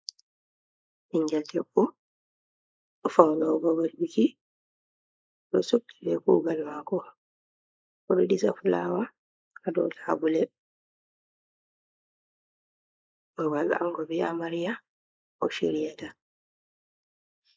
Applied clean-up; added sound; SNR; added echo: neural mask model Resemble Enhance denoiser.